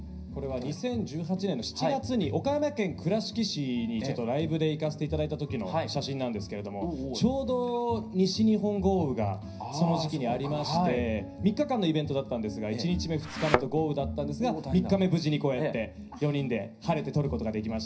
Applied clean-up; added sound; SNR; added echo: none; Thump, thud; 2 dB; reverberation time 0.4 s.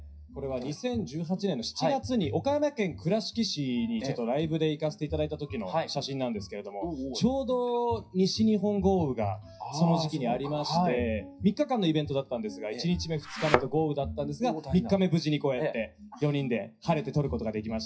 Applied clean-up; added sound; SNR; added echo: classical method WPE with log-MMSE.